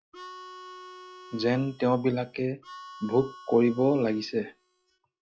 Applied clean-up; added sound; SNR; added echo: classical method log-MMSE.